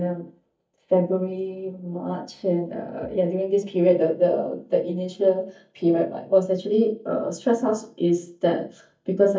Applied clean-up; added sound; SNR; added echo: neural mask model DeepFilterNet 3.